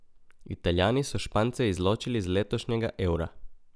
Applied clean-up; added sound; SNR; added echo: none; none; none; none.